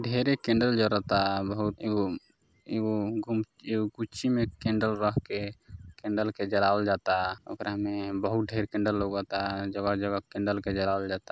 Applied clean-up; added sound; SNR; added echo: none; none; none; none.